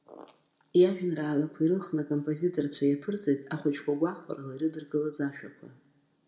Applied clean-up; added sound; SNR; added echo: none; none; none; reverberation time 1.0 s.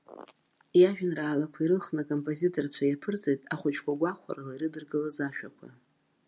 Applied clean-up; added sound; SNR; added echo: none; none; none; none.